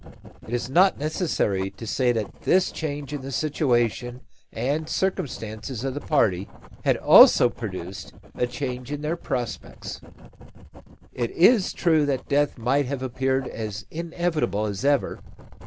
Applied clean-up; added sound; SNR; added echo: none; Writing; 18 dB; none.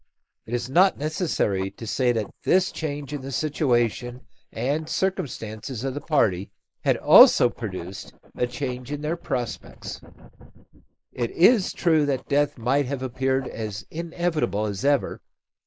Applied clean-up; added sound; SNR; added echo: neural mask model Resemble Enhance denoiser.